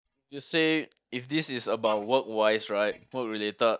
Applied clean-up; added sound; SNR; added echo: neural mask model DeepFilterNet 3.